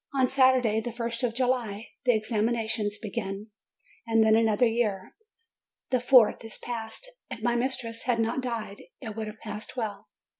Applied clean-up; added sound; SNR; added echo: none; none; none; none.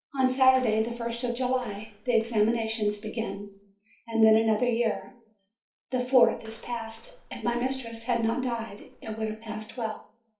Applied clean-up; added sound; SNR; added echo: neural separator model SepFormer DNS4.